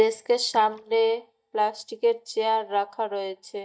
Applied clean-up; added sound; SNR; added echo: neural mask model DeepFilterNet 3.